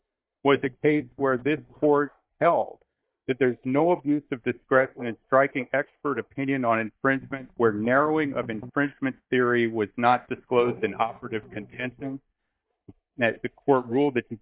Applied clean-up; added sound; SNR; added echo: neural mask model DeepFilterNet 3.